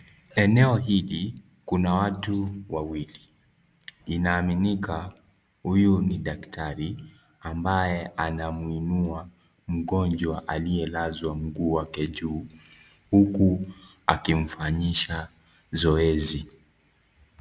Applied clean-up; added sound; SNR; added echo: none; none; none; none.